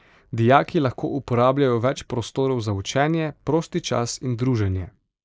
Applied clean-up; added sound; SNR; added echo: neural mask model Resemble Enhance denoiser.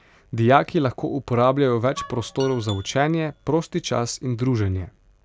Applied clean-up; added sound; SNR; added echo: none; Guitar; 17 dB; none.